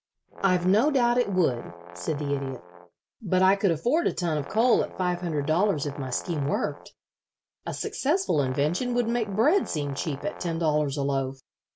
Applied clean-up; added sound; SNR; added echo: none; Brass instrument; 18 dB; none.